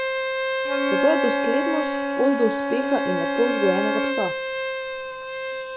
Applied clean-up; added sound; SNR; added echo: none; Wind instrument, woodwind instrument + Bowed string instrument; -2 dB; none.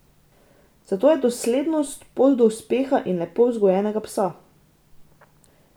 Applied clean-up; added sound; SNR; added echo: none; none; none; none.